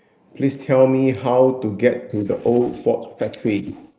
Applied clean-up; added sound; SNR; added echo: neural mask model Resemble Enhance denoiser.